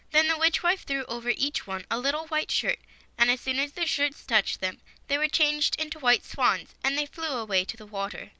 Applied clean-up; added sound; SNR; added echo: none; none; none; none.